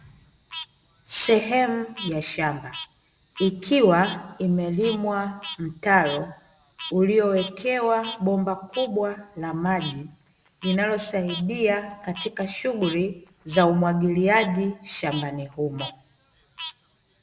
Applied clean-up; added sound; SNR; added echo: none; Frog; 16 dB; none.